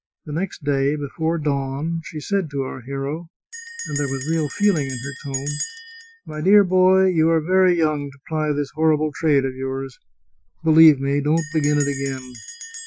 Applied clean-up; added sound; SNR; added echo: classical method Wiener filter.